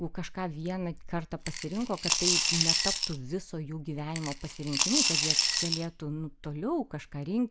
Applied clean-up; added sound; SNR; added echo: none; Coin (dropping) / Glass; -4 dB; none.